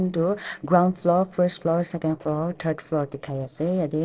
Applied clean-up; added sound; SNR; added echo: neural separator model SepFormer DNS4.